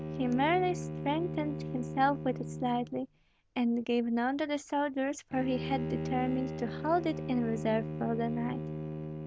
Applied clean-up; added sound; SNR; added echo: none; Bowed string instrument; 6 dB; none.